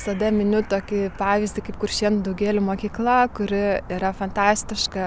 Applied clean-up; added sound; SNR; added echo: none; none; none; none.